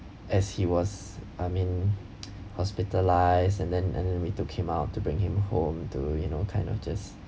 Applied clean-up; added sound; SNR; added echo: none; none; none; none.